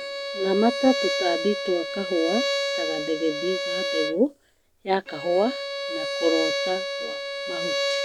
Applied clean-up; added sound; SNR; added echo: none; Bowed string instrument; 2 dB; none.